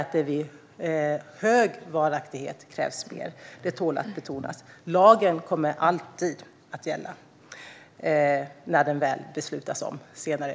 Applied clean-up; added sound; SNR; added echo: none; none; none; none.